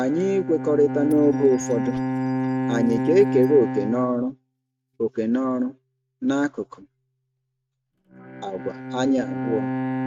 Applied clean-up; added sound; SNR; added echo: neural mask model RNNoise.